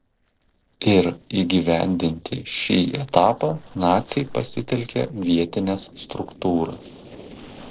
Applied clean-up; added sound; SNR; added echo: neural separator model SepFormer DNS4.